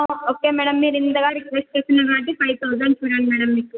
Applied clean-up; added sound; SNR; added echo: none; none; none; none.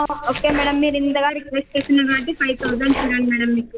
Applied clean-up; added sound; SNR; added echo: none; Domestic sounds, home sounds; 12 dB; none.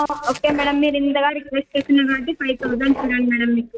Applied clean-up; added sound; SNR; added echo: neural mask model RNNoise.